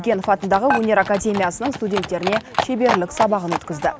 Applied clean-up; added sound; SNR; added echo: none; Dishes, pots, and pans + Livestock, farm animals, working animals; 7 dB; none.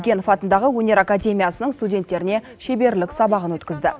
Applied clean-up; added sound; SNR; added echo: none; none; none; none.